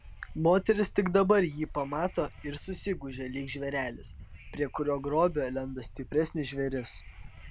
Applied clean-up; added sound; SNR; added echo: none; Subway, metro, underground / Wind; 16 dB; none.